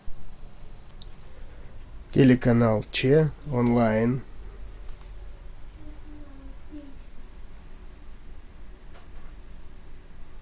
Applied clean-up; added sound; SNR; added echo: none; none; none; none.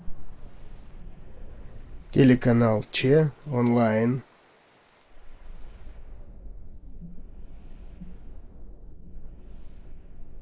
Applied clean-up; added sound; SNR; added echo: neural mask model Resemble Enhance denoiser.